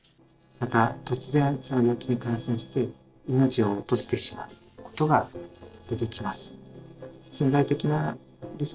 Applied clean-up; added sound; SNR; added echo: neural separator model SepFormer DNS4.